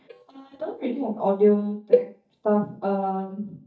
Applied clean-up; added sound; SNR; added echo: neural mask model DeepFilterNet 3.